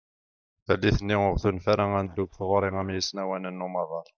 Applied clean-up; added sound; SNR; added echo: neural mask model DeepFilterNet 3.